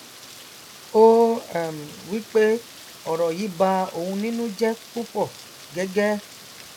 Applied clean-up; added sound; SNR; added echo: none; Rain; 19 dB; none.